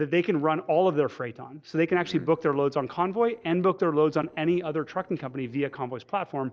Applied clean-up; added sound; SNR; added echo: neural separator model SepFormer DNS4.